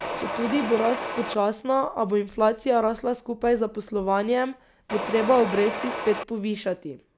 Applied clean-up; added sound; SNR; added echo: none; Mechanisms; 6 dB; none.